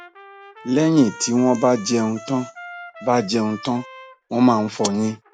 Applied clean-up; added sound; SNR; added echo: none; Trumpet; 19 dB; none.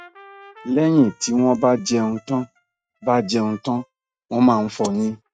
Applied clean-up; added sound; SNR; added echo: neural mask model RNNoise.